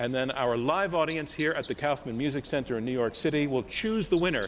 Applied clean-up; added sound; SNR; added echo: none; Bird vocalization, bird call, bird song; 13 dB; none.